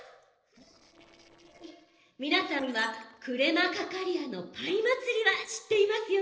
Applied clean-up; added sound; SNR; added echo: neural separator model SepFormer DNS4.